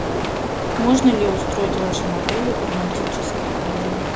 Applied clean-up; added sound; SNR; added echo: none; Rain; -1 dB; none.